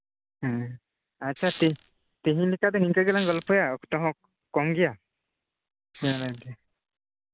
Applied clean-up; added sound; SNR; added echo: none; Squeak; 10 dB; none.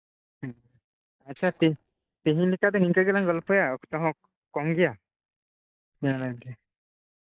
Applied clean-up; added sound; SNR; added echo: neural mask model DeepFilterNet 3.